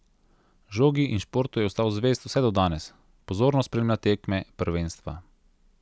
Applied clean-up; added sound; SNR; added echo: none; none; none; none.